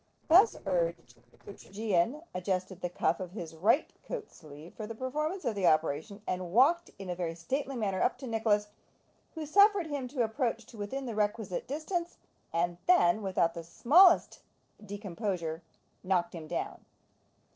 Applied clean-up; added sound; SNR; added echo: neural separator model SepFormer DNS4.